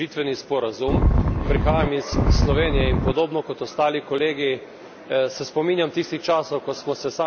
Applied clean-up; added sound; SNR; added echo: none; Wind; -5 dB; none.